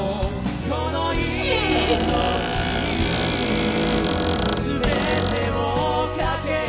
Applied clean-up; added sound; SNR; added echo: none; Squeak; 2 dB; none.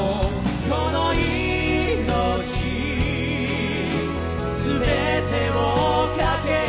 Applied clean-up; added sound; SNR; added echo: none; none; none; none.